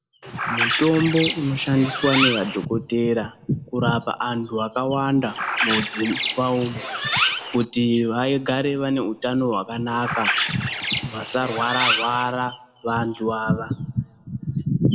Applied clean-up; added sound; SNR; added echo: none; Bird; 2 dB; reverberation time 1.0 s.